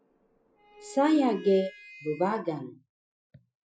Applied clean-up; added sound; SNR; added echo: classical method Wiener filter.